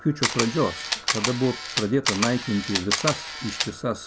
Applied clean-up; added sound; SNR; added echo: none; Camera; 2 dB; none.